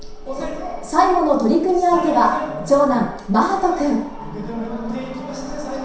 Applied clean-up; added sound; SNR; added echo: none; Telephone; 15 dB; reverberation time 0.7 s.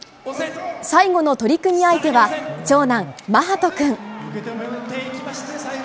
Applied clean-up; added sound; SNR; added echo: none; none; none; none.